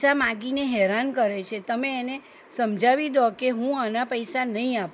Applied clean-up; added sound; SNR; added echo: none; none; none; none.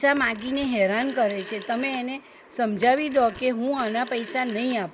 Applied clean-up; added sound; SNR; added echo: none; Telephone; 18 dB; none.